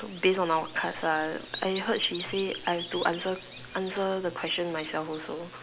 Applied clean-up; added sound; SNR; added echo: none; Bird vocalization, bird call, bird song; 15 dB; none.